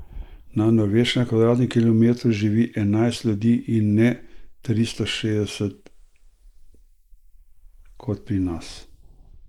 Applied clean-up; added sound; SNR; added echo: neural mask model Resemble Enhance denoiser.